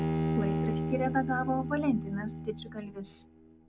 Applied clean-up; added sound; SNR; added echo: none; Bowed string instrument; 0 dB; none.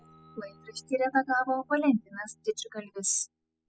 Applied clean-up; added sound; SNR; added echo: classical method spectral subtraction.